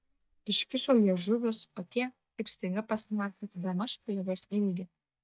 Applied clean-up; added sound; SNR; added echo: neural mask model DeepFilterNet 3.